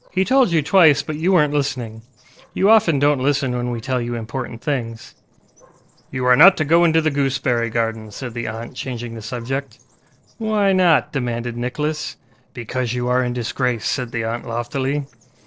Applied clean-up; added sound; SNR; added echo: neural separator model SepFormer DNS4.